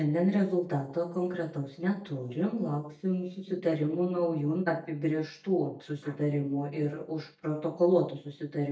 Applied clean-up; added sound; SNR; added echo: neural mask model DeepFilterNet 3.